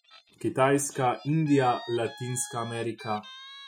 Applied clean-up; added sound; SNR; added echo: classical method Wiener filter.